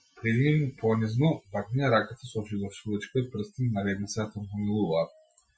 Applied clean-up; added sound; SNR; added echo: classical method Wiener filter.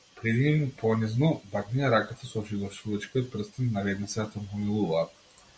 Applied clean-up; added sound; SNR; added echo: none; none; none; none.